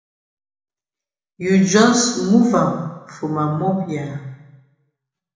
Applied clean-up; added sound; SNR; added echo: none; none; none; reverberation time 0.9 s.